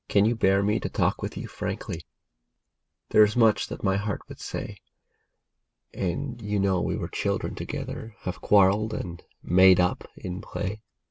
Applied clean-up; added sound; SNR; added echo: none; none; none; none.